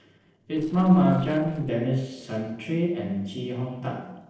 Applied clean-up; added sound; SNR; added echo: neural separator model SepFormer DNS4.